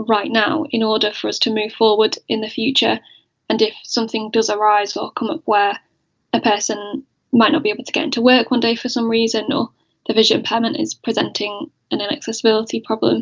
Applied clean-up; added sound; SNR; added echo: none; none; none; none.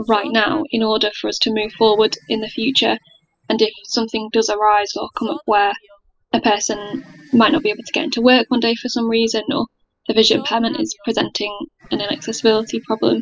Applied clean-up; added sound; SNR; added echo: classical method spectral subtraction.